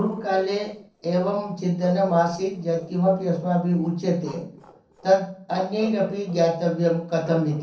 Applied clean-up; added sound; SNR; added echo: neural separator model SepFormer DNS4.